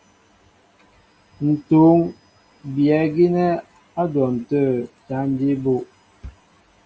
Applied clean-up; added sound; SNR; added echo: none; none; none; none.